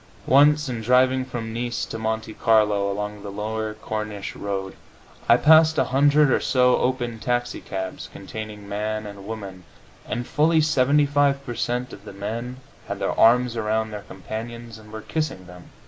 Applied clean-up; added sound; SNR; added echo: none; none; none; none.